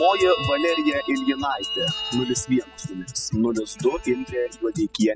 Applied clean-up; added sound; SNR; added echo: classical method spectral subtraction.